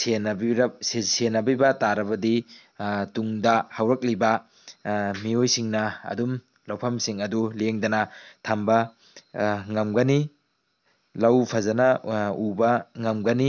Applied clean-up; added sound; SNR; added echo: none; none; none; none.